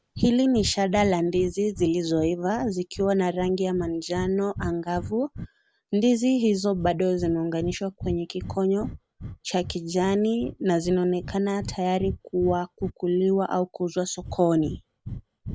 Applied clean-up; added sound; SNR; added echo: none; Breathing; 14 dB; none.